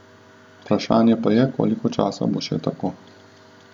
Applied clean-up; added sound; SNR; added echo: none; none; none; none.